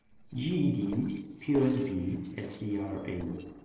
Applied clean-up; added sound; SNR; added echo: neural separator model SepFormer DNS4.